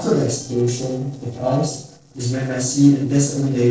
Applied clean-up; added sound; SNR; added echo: neural separator model SepFormer DNS4.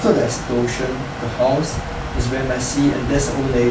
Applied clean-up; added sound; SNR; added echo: none; none; none; none.